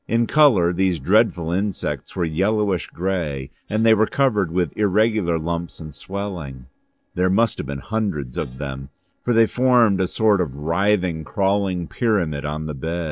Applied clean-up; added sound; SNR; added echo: neural separator model SepFormer DNS4.